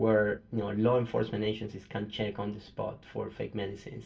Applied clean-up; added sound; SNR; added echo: none; none; none; reverberation time 0.2 s.